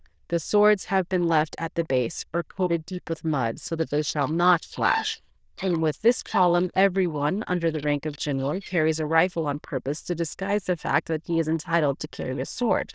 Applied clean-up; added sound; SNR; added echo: neural diffusion model UNIVERSE++.